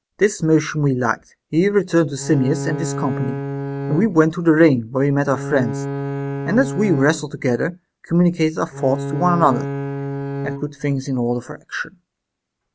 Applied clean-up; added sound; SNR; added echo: none; Bowed string instrument; 6 dB; none.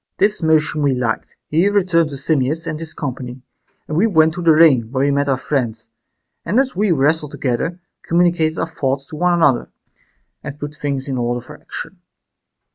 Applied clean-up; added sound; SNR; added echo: none; none; none; none.